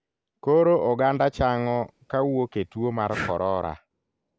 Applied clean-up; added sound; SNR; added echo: none; Breathing; 16 dB; none.